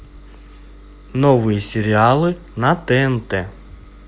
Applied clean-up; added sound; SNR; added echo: none; none; none; none.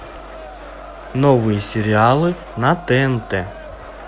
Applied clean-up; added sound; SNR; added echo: none; Crowd; 17 dB; none.